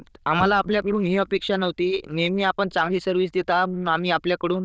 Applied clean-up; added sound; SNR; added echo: neural diffusion model UNIVERSE++.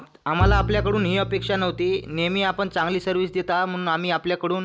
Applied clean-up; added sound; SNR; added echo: none; Bowed string instrument; 4 dB; none.